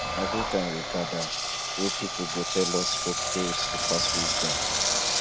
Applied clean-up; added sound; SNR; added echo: none; Engine; -4 dB; none.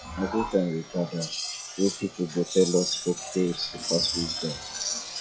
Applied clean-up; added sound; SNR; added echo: classical method log-MMSE.